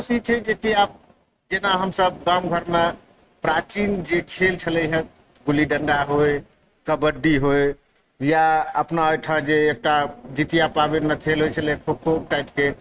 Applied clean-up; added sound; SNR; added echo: neural mask model RNNoise.